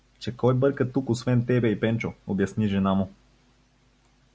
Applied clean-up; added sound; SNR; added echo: none; none; none; none.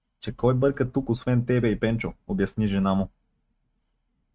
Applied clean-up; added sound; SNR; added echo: neural mask model RNNoise.